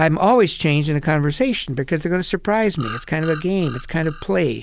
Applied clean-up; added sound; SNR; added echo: none; Bird vocalization, bird call, bird song; 17 dB; none.